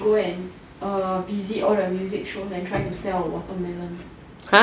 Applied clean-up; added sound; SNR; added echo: none; Bowed string instrument; 17 dB; none.